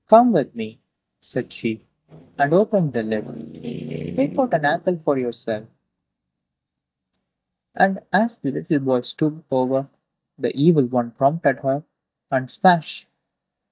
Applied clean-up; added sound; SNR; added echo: neural mask model DeepFilterNet 3.